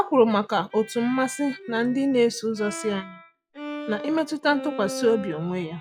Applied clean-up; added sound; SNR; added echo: classical method log-MMSE.